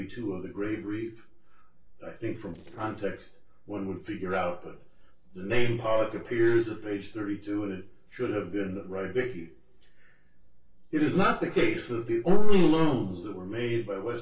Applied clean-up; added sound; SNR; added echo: neural separator model SepFormer DNS4.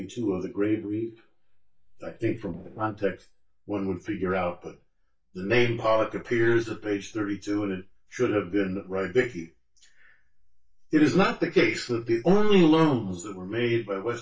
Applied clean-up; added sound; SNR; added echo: neural mask model DeepFilterNet 3.